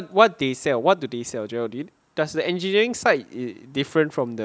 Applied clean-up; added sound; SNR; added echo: none; none; none; none.